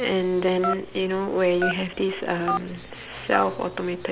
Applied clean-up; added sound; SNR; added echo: none; Telephone; 8 dB; none.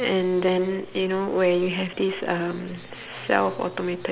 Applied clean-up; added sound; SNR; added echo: none; none; none; none.